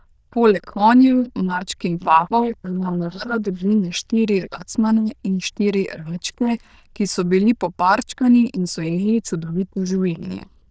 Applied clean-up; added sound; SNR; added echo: neural diffusion model UNIVERSE++.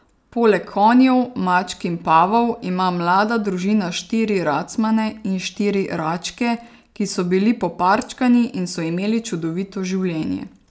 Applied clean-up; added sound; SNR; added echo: none; none; none; none.